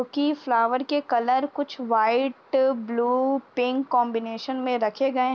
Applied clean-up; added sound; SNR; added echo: none; none; none; none.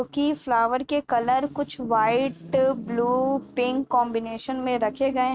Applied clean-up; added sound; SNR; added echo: neural mask model RNNoise.